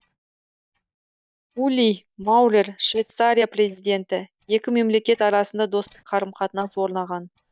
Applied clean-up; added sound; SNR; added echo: neural mask model DeepFilterNet 3.